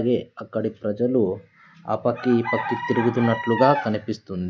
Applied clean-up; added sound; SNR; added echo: none; none; none; none.